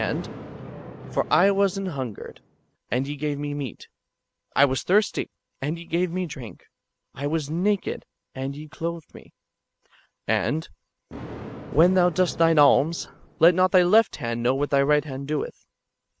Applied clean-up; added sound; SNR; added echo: none; Thunder; 19 dB; none.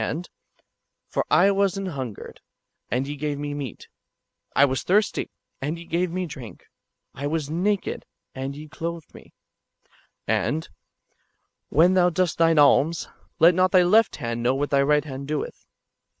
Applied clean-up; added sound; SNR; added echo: none; none; none; none.